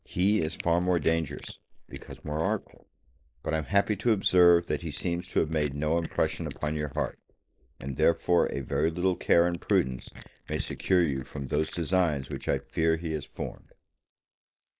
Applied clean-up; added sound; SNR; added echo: neural mask model Resemble Enhance denoiser.